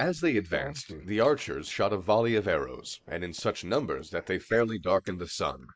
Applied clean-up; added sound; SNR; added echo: neural mask model Resemble Enhance denoiser.